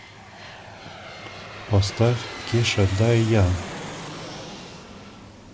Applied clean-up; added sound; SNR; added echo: none; Aircraft; 12 dB; none.